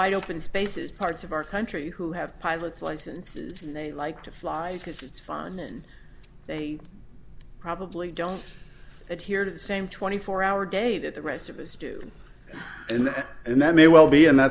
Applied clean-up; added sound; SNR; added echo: none; none; none; none.